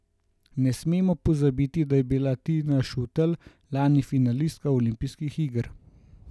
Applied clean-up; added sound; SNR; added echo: none; none; none; none.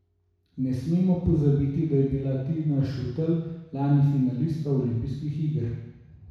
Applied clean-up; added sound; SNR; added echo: none; none; none; reverberation time 1.1 s.